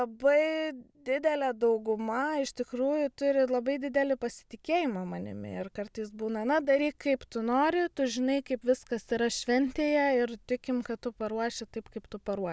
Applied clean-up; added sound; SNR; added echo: none; none; none; none.